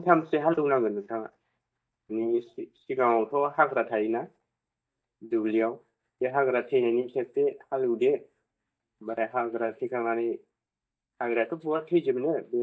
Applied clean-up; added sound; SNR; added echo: neural mask model DeepFilterNet 3.